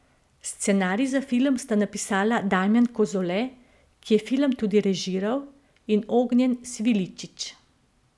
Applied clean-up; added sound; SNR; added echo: none; none; none; none.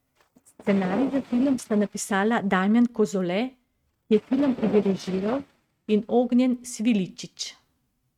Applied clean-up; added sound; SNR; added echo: neural mask model RNNoise.